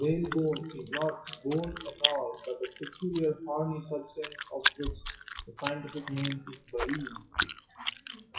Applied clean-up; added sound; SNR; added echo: classical method WPE with log-MMSE.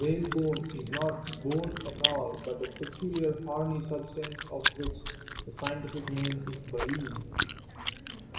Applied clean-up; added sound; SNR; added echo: none; Chewing, mastication; 0 dB; reverberation time 1.9 s.